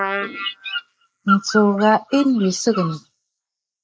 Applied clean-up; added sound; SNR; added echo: neural mask model Resemble Enhance denoiser.